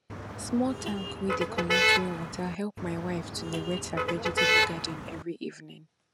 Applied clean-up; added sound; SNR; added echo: none; Motor vehicle (road); -4 dB; none.